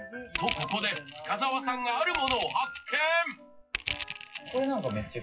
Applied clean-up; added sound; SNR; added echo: classical method WPE with log-MMSE.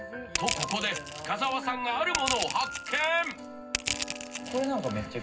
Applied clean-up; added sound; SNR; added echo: none; Crushing; 5 dB; reverberation time 0.4 s.